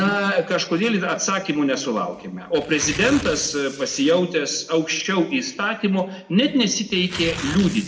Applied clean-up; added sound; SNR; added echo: none; Tearing; 16 dB; reverberation time 0.8 s.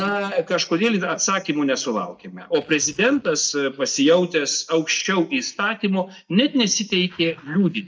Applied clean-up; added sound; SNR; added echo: neural mask model DeepFilterNet 3.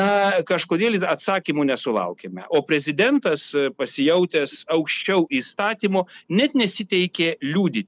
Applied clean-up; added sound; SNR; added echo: none; none; none; none.